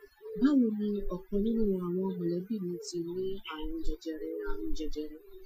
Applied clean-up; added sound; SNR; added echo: classical method Wiener filter.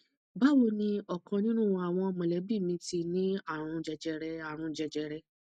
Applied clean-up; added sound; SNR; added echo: none; none; none; none.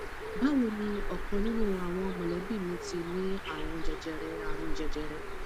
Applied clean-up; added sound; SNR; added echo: none; Bird; 0 dB; none.